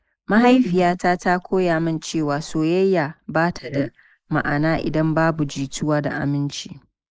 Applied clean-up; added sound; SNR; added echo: neural mask model Resemble Enhance denoiser.